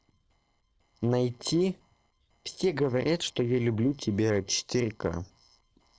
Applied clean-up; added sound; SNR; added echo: neural separator model SepFormer DNS4.